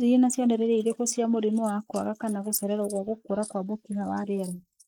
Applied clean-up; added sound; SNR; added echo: neural mask model Resemble Enhance denoiser.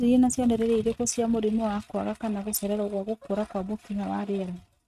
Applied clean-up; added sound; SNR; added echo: neural mask model RNNoise.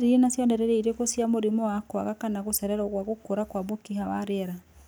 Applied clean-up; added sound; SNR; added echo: none; none; none; none.